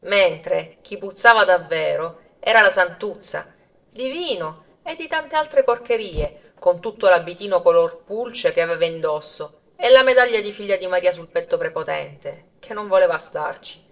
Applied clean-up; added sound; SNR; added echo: neural separator model SepFormer DNS4.